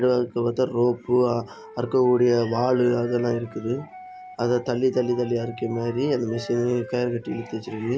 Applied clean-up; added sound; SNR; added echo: none; Wind instrument, woodwind instrument; 19 dB; none.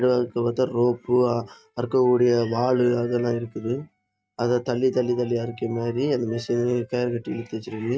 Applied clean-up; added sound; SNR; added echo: neural mask model RNNoise.